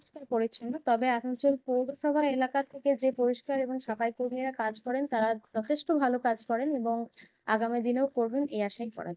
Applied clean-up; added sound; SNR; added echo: neural mask model DeepFilterNet 3.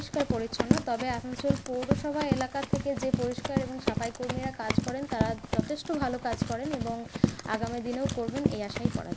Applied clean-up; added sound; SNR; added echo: none; Run; -1 dB; none.